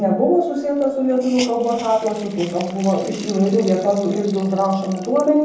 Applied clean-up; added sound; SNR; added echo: none; Hiss; 19 dB; reverberation time 0.7 s.